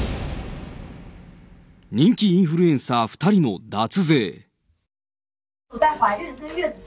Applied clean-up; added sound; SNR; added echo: none; none; none; none.